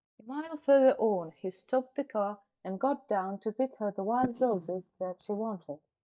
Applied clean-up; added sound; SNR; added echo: neural mask model DeepFilterNet 3.